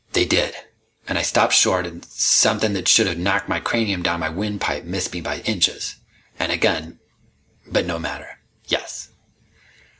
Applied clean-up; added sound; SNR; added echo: none; none; none; none.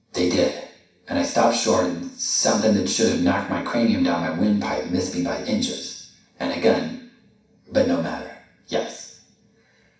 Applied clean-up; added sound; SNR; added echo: none; none; none; reverberation time 0.6 s.